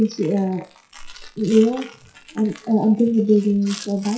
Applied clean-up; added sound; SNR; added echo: classical method WPE with log-MMSE.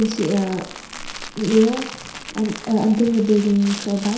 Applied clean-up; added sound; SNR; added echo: none; Crumpling, crinkling; 14 dB; reverberation time 0.7 s.